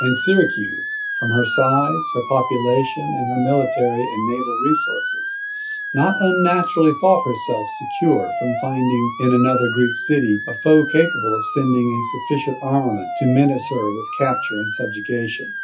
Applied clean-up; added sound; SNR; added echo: classical method WPE with log-MMSE.